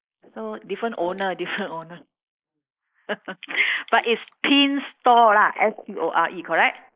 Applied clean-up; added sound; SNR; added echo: neural mask model Resemble Enhance denoiser.